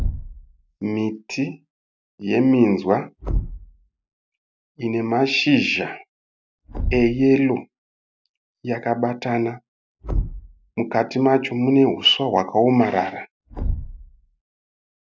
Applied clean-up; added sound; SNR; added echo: none; Thump, thud; 10 dB; none.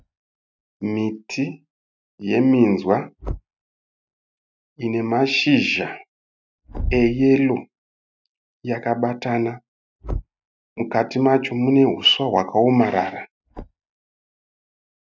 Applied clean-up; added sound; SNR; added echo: neural mask model RNNoise.